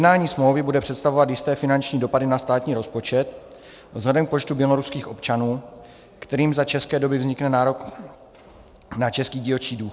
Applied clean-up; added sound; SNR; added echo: none; none; none; none.